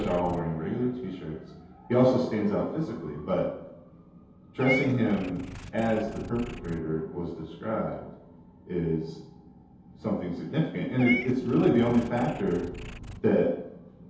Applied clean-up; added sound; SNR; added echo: none; Meow / Purr; 14 dB; reverberation time 0.8 s.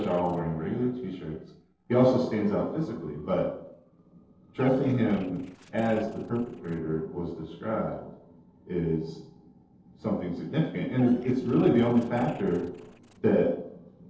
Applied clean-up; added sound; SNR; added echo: neural separator model SepFormer DNS4.